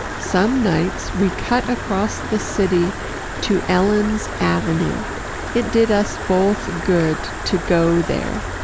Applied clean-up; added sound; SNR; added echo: none; Stream; 7 dB; none.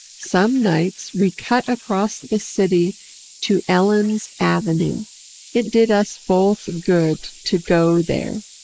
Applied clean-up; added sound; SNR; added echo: neural mask model Resemble Enhance denoiser.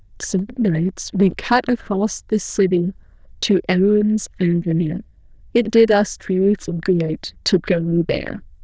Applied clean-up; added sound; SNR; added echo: neural diffusion model UNIVERSE++.